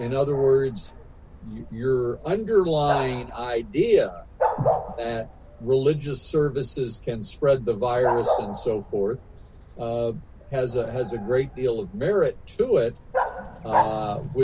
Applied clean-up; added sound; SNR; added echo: none; Bark; 7 dB; none.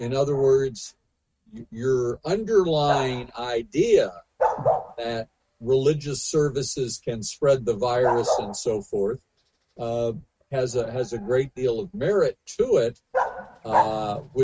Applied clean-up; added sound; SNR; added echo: neural mask model RNNoise.